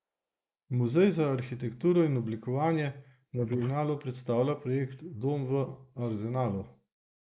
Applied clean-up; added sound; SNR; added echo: neural mask model Resemble Enhance denoiser.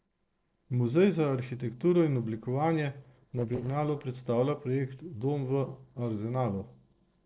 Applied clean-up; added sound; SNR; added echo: neural separator model SepFormer DNS4.